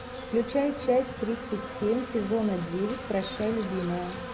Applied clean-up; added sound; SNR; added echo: none; Insect; 9 dB; none.